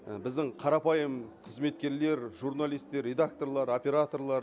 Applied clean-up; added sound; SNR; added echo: none; none; none; none.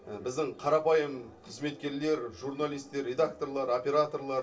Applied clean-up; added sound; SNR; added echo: none; none; none; reverberation time 0.2 s.